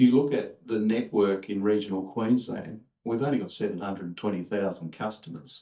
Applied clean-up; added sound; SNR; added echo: neural mask model DeepFilterNet 3.